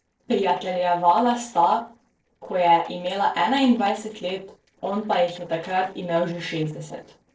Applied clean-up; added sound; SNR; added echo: neural separator model SepFormer DNS4.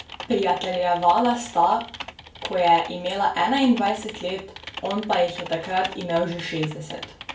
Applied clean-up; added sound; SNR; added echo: none; Typing; 15 dB; reverberation time 0.3 s.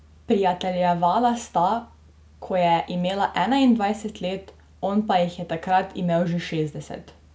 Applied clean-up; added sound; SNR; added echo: none; none; none; none.